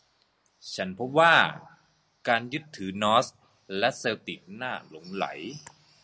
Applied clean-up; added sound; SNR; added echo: none; none; none; none.